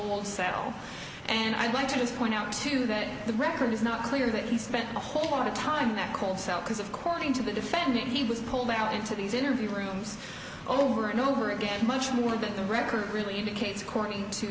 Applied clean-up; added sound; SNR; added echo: none; none; none; none.